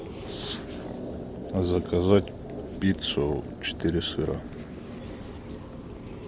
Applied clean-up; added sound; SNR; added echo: none; Electric guitar / Strum; 16 dB; none.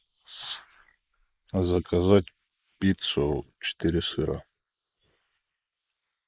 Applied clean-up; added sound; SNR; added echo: neural mask model Resemble Enhance denoiser.